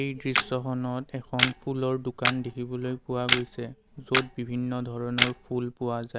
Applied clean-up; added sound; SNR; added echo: none; Camera; 0 dB; none.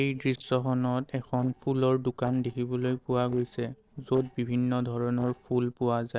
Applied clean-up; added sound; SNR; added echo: neural separator model SepFormer DNS4.